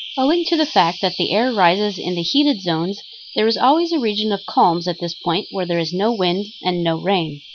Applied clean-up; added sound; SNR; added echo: none; Bird vocalization, bird call, bird song; 16 dB; none.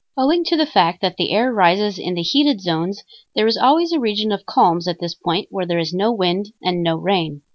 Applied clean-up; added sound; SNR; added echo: none; none; none; none.